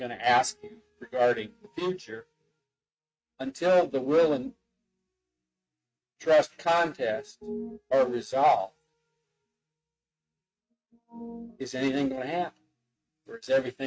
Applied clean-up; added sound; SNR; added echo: neural mask model RNNoise.